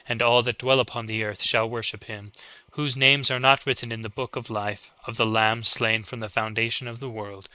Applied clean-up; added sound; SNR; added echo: neural mask model Resemble Enhance denoiser.